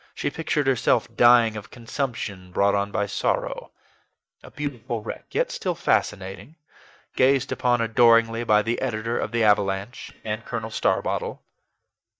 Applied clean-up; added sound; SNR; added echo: neural mask model DeepFilterNet 3.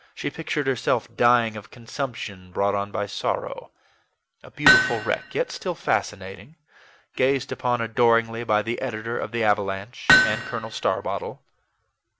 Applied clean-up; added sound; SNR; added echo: none; Hammer; -2 dB; none.